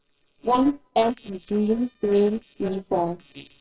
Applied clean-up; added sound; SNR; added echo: neural separator model SepFormer WHAMR!.